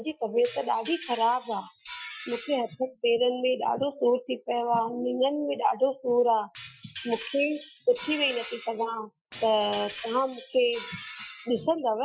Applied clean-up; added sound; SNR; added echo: classical method Wiener filter.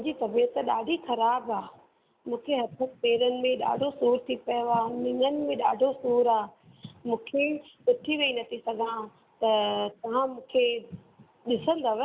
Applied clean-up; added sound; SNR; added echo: none; none; none; none.